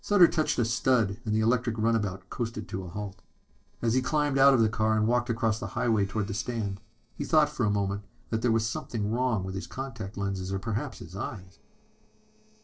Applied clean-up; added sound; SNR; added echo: neural separator model SepFormer DNS4.